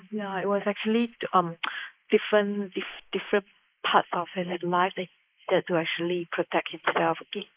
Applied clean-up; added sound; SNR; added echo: neural mask model Resemble Enhance denoiser.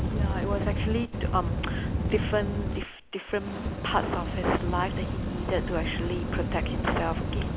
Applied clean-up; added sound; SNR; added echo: none; Fire; -2 dB; none.